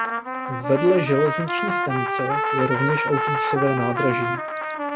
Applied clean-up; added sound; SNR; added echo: none; Trumpet; 1 dB; none.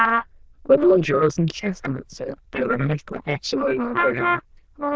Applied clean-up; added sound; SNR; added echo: neural diffusion model UNIVERSE++.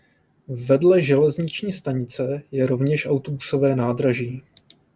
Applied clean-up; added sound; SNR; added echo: none; none; none; none.